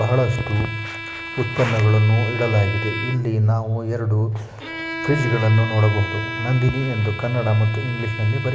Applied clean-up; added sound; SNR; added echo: none; Bowed string instrument; 10 dB; none.